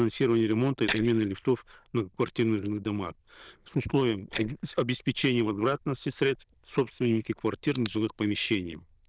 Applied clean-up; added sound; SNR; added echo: neural diffusion model UNIVERSE++.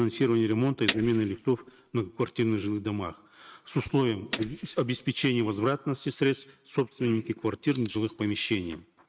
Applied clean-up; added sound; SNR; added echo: neural mask model RNNoise.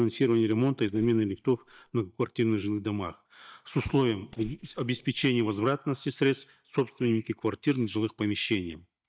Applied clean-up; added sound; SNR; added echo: neural mask model DeepFilterNet 3.